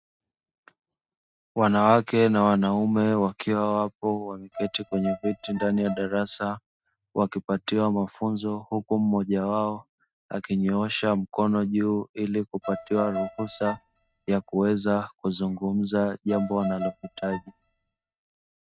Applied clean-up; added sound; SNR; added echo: neural mask model RNNoise.